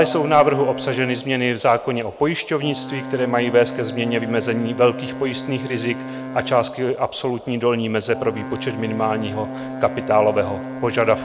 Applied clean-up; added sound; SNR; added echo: none; Brass instrument; 11 dB; none.